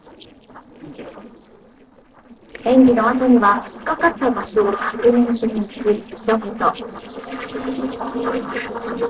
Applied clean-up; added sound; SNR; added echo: neural separator model SepFormer DNS4.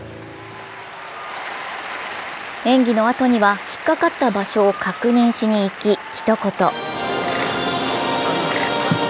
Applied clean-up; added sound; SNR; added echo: none; none; none; none.